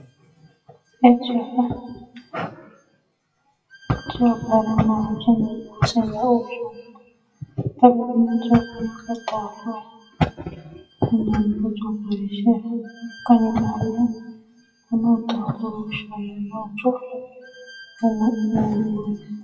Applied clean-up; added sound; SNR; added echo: classical method WPE with log-MMSE.